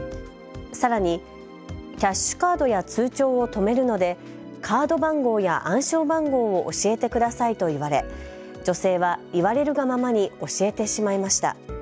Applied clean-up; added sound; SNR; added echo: none; none; none; none.